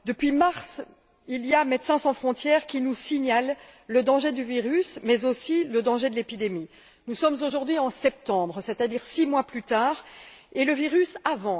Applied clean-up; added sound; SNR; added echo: none; none; none; none.